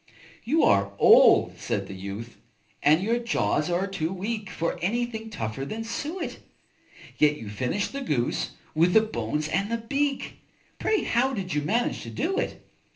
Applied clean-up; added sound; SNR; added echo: none; none; none; reverberation time 0.3 s.